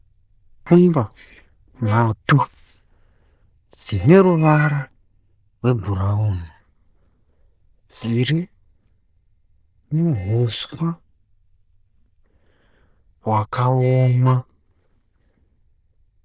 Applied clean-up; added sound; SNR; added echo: neural diffusion model UNIVERSE++.